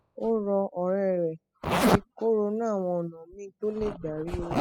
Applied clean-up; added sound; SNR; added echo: classical method spectral subtraction.